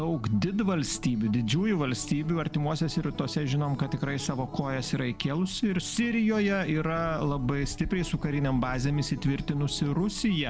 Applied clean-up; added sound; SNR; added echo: none; Bird + Acoustic guitar; 13 dB; none.